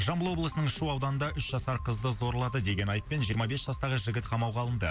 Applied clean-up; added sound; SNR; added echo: none; none; none; none.